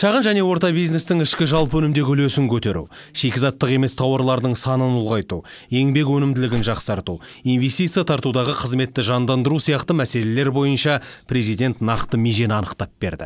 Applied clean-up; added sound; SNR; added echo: none; Crushing; 12 dB; none.